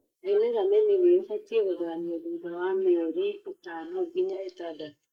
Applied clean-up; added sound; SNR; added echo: neural mask model Resemble Enhance denoiser.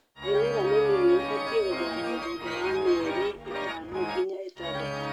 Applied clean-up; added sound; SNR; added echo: none; Organ; 6 dB; none.